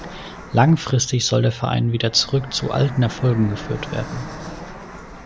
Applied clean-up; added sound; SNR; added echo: none; Fixed-wing aircraft, airplane; 14 dB; none.